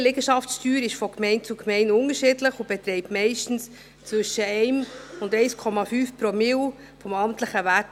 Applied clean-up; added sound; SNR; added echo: none; none; none; none.